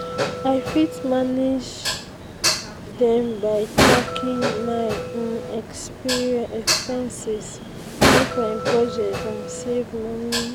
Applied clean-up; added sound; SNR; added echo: none; Dishes, pots, and pans; 0 dB; none.